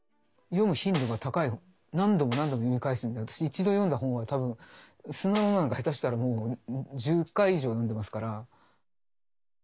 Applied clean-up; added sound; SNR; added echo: none; Snare drum; 16 dB; none.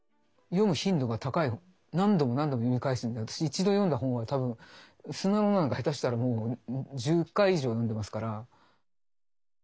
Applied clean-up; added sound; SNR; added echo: none; none; none; none.